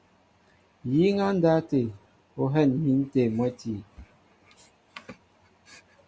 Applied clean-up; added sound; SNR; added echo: none; none; none; none.